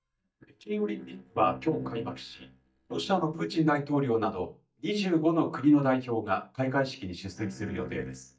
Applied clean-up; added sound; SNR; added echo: neural mask model DeepFilterNet 3.